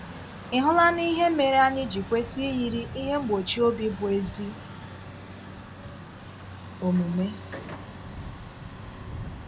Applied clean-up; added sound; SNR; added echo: none; Truck; 12 dB; none.